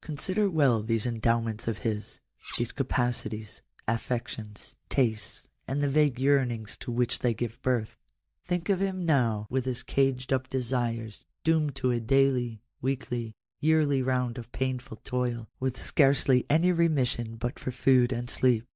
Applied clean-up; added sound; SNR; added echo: neural mask model DeepFilterNet 3.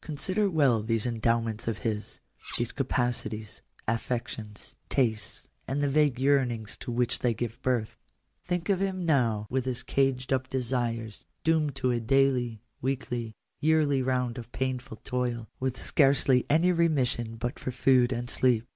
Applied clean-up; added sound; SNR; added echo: neural mask model Resemble Enhance denoiser.